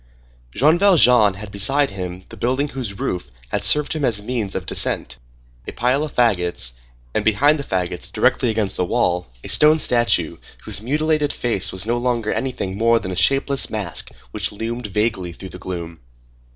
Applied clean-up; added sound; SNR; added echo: none; none; none; none.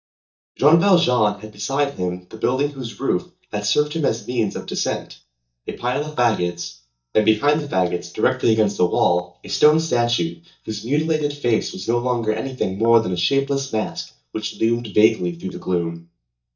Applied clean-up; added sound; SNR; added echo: neural mask model DeepFilterNet 3.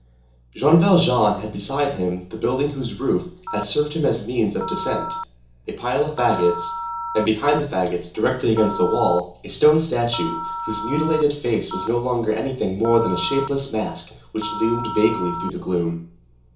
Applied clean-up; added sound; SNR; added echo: none; Telephone; 10 dB; reverberation time 0.7 s.